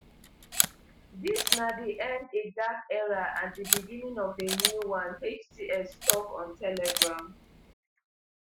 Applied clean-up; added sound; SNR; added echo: none; Camera; -1 dB; none.